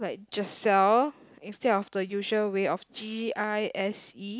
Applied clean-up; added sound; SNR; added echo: none; none; none; none.